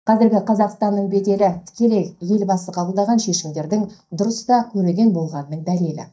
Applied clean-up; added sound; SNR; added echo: neural mask model DeepFilterNet 3.